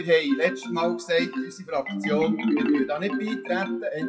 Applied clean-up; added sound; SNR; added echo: classical method WPE with log-MMSE.